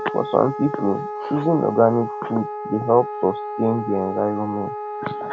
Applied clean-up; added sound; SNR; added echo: none; Wind instrument, woodwind instrument; 8 dB; none.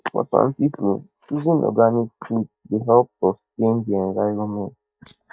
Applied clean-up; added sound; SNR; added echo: neural mask model DeepFilterNet 3.